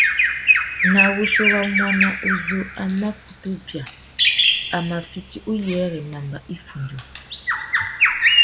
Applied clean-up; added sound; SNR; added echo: none; Bird vocalization, bird call, bird song; -5 dB; none.